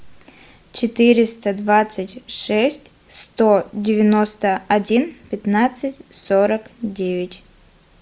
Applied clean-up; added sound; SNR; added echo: none; none; none; none.